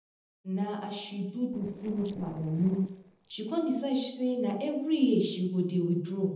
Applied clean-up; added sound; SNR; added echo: neural separator model SepFormer DNS4.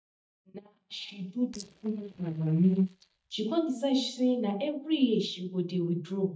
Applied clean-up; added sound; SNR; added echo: neural mask model DeepFilterNet 3.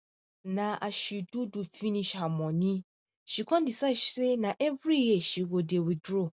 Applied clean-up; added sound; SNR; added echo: none; none; none; none.